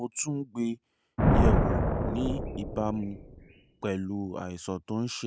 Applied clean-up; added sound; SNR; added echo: none; Thunder; -4 dB; none.